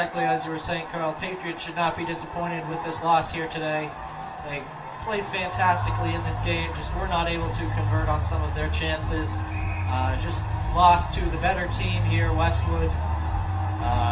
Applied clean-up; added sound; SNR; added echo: none; none; none; reverberation time 0.3 s.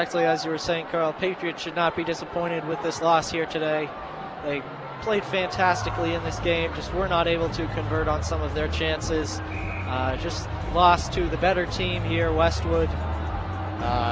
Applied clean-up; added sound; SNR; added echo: none; none; none; none.